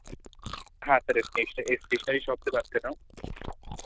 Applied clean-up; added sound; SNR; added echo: neural diffusion model UNIVERSE++.